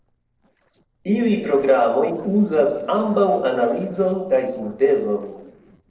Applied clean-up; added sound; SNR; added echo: neural separator model SepFormer DNS4.